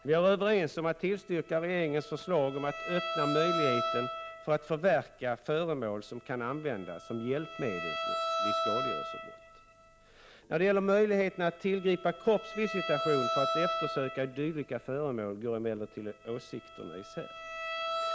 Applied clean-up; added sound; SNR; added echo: none; Bowed string instrument; 6 dB; none.